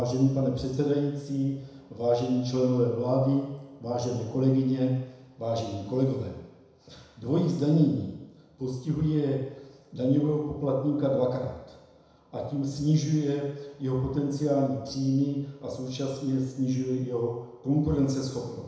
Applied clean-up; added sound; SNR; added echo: none; none; none; reverberation time 1.0 s.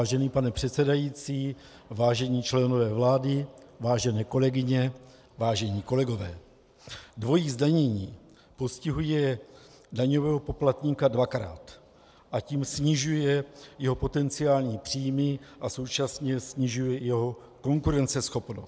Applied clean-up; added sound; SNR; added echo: none; none; none; none.